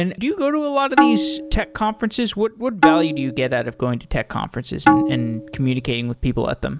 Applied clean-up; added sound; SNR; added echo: none; Tabla; -1 dB; none.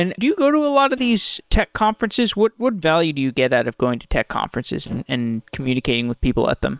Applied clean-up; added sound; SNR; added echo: neural separator model SepFormer WHAM!.